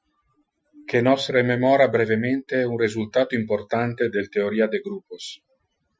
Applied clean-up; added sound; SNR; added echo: classical method Wiener filter.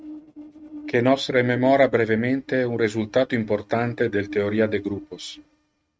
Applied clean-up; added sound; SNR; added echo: neural mask model RNNoise.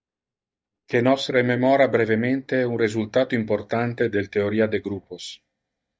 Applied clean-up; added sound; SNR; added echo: neural mask model DeepFilterNet 3.